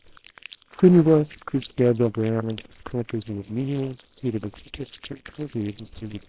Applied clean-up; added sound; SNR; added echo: neural separator model SepFormer WHAMR!.